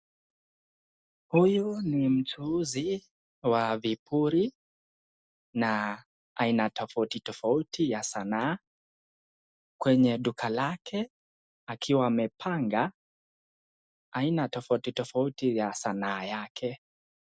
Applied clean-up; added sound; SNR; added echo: none; none; none; none.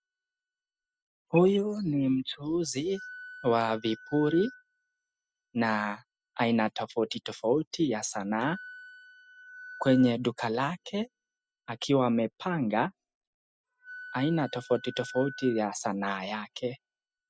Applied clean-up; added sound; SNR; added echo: classical method spectral subtraction.